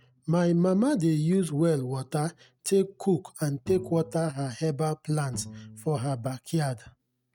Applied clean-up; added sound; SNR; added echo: neural mask model RNNoise.